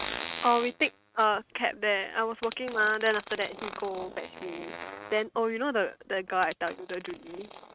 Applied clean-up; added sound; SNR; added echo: neural mask model RNNoise.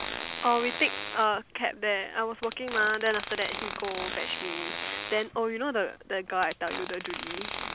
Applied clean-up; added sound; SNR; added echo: none; Fart; 7 dB; none.